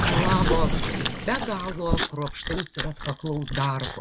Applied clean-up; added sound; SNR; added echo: none; Chewing, mastication + Gurgling; -3 dB; none.